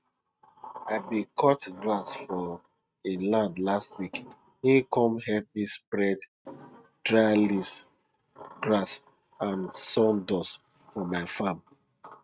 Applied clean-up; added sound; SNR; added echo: neural mask model RNNoise.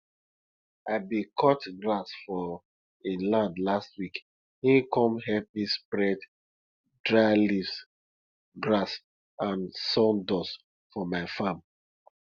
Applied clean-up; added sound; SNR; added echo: none; none; none; none.